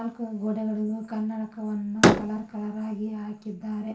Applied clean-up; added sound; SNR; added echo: none; Slam; -2 dB; reverberation time 0.3 s.